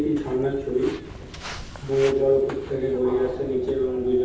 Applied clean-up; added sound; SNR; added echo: none; Walk, footsteps; 14 dB; reverberation time 0.7 s.